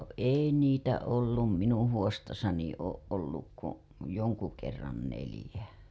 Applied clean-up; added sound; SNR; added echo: none; none; none; none.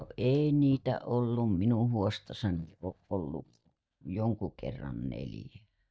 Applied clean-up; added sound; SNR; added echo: neural mask model DeepFilterNet 3.